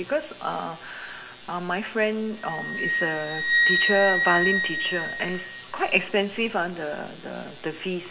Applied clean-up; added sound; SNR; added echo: none; Wind instrument, woodwind instrument; 1 dB; reverberation time 0.7 s.